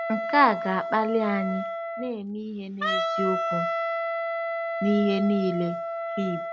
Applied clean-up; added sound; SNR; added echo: none; Wind instrument, woodwind instrument; 3 dB; none.